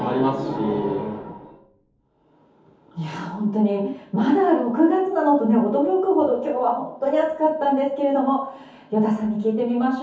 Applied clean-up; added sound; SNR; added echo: none; none; none; reverberation time 0.6 s.